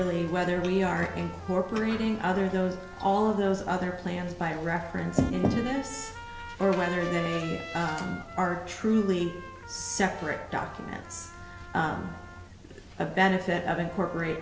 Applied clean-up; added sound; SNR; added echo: none; Trumpet; 16 dB; none.